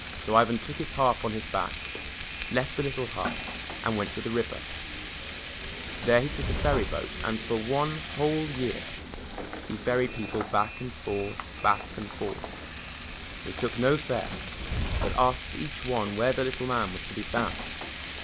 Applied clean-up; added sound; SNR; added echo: none; Train + Frying (food); 3 dB; none.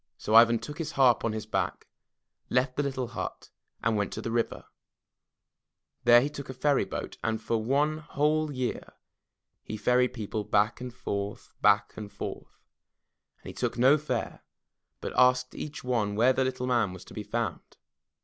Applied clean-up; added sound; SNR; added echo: none; none; none; none.